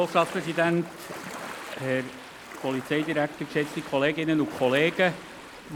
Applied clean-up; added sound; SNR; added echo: none; Ocean; 13 dB; none.